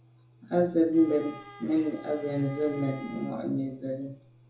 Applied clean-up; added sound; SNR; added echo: none; Bowed string instrument; 19 dB; reverberation time 0.6 s.